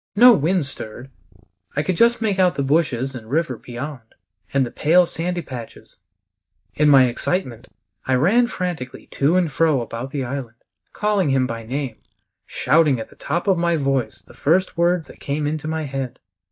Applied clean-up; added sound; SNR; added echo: neural mask model DeepFilterNet 3.